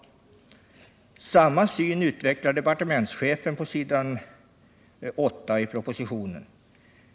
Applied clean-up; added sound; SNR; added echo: none; none; none; none.